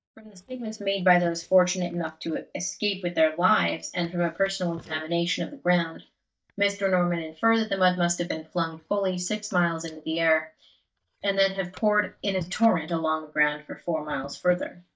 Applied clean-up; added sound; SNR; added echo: neural mask model DeepFilterNet 3.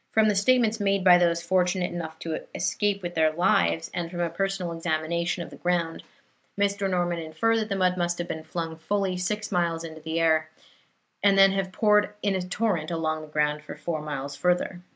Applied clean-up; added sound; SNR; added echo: none; none; none; none.